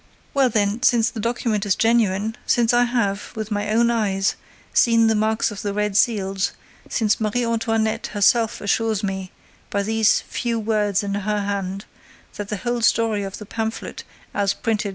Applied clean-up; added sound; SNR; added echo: none; none; none; none.